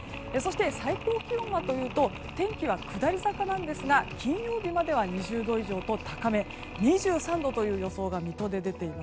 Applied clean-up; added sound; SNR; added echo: none; Mechanisms; 13 dB; none.